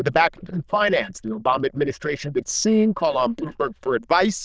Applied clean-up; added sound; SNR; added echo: neural diffusion model UNIVERSE++.